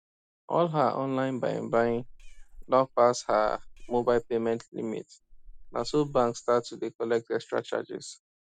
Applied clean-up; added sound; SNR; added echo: none; Meow; 17 dB; none.